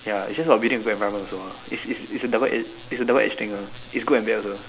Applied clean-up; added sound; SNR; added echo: none; none; none; none.